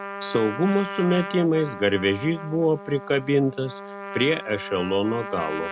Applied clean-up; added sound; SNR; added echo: none; Trumpet; 11 dB; none.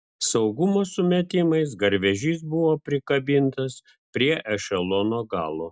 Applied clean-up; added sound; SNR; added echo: none; none; none; none.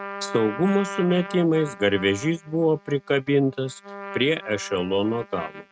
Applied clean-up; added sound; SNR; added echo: neural mask model RNNoise.